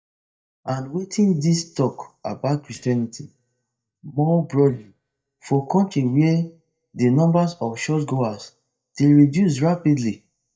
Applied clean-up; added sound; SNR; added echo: neural mask model DeepFilterNet 3.